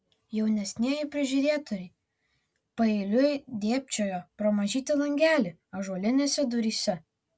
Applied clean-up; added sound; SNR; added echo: none; none; none; none.